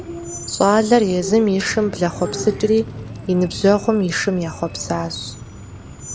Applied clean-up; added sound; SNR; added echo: none; Screech; 14 dB; none.